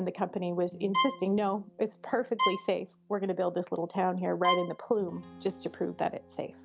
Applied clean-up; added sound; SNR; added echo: none; Bowed string instrument; 4 dB; none.